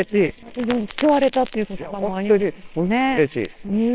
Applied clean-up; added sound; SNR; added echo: neural separator model SepFormer WHAMR!.